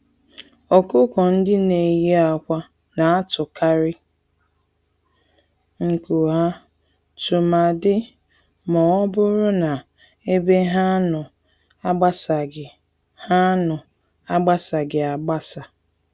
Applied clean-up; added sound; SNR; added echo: none; none; none; none.